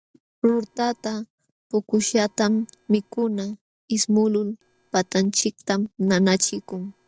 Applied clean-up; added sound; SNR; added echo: neural separator model SepFormer DNS4.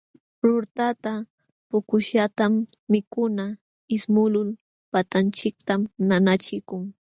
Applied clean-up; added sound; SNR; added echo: none; none; none; none.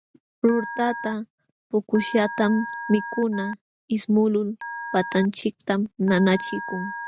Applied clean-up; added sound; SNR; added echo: none; Telephone; 12 dB; none.